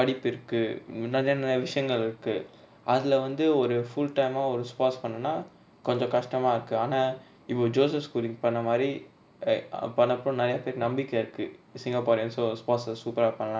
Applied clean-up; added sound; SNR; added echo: none; none; none; none.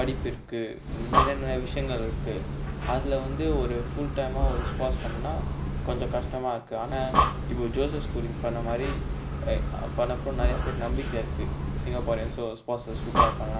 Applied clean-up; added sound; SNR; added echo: none; Breathing; -3 dB; none.